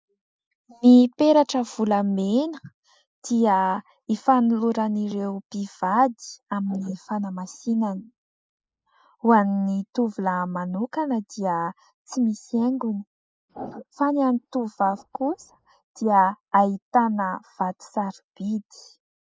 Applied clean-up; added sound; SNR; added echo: neural mask model Resemble Enhance denoiser.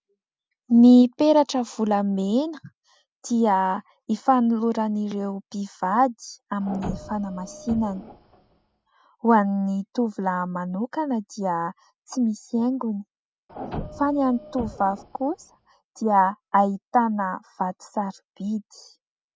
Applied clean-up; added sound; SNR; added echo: none; Printer; 13 dB; none.